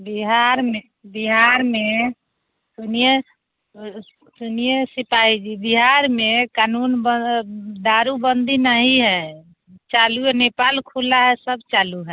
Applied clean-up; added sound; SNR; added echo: none; none; none; none.